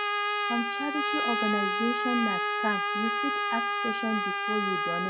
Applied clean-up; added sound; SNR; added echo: none; Trumpet; -4 dB; none.